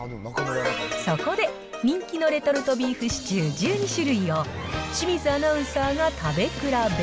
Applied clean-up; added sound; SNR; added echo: none; none; none; none.